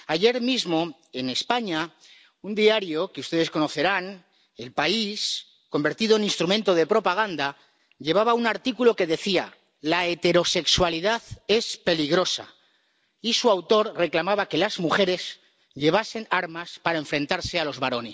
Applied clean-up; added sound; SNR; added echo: none; none; none; none.